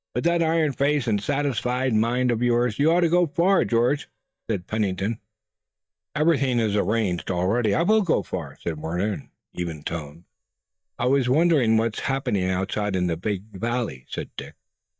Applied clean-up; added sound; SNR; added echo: neural mask model DeepFilterNet 3.